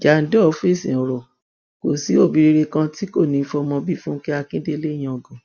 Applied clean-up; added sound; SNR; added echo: none; none; none; none.